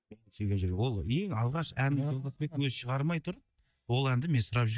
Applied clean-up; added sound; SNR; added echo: neural mask model DeepFilterNet 3.